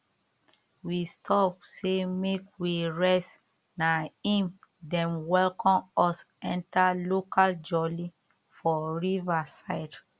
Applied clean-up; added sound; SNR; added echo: none; none; none; none.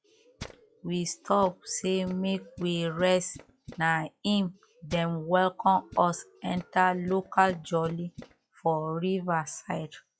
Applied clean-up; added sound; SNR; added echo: classical method log-MMSE.